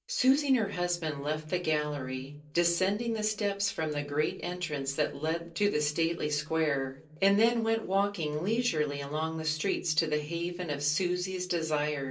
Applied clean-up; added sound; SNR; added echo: none; none; none; reverberation time 0.3 s.